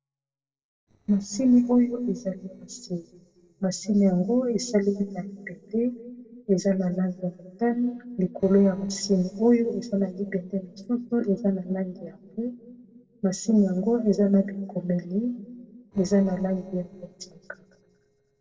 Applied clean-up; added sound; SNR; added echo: neural separator model SepFormer DNS4.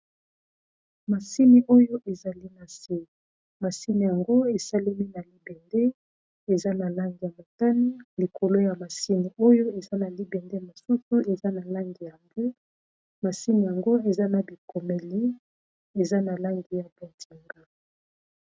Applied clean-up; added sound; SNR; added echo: none; none; none; none.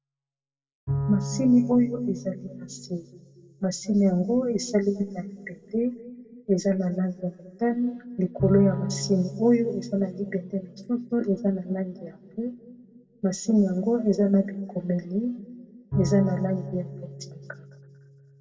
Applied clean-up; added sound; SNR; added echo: none; Bowed string instrument; 11 dB; reverberation time 1.3 s.